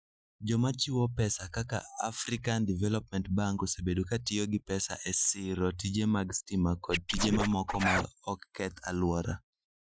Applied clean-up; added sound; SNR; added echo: classical method Wiener filter.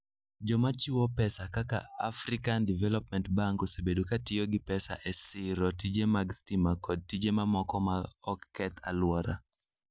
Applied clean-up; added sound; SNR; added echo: none; none; none; none.